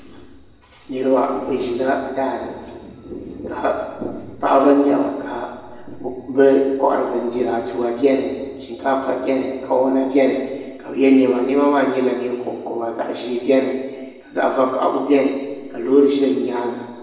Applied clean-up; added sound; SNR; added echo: none; none; none; reverberation time 1.2 s.